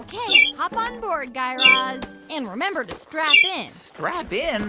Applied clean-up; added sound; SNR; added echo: none; Bird; -5 dB; none.